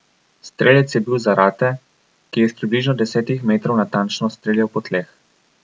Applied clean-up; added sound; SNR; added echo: none; none; none; none.